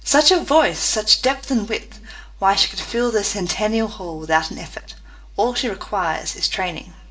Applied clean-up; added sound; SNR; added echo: none; none; none; reverberation time 0.4 s.